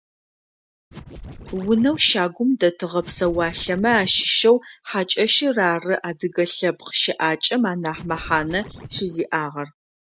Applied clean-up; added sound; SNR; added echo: none; Scratching (performance technique); 16 dB; none.